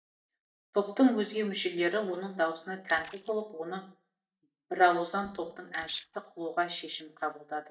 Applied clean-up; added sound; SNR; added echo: neural mask model DeepFilterNet 3.